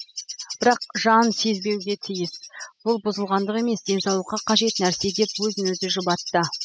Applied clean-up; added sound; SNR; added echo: classical method spectral subtraction.